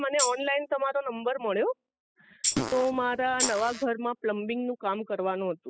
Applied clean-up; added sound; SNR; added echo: classical method spectral subtraction.